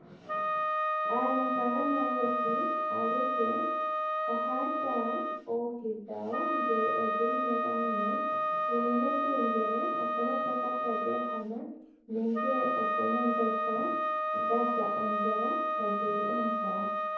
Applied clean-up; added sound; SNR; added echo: none; Wind instrument, woodwind instrument; -3 dB; reverberation time 0.9 s.